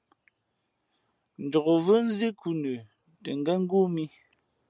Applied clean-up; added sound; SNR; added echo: none; none; none; none.